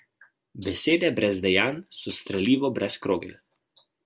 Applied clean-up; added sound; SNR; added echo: none; none; none; none.